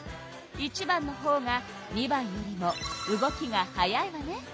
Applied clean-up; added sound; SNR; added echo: none; none; none; none.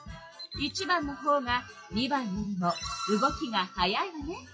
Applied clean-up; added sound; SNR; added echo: classical method WPE with log-MMSE.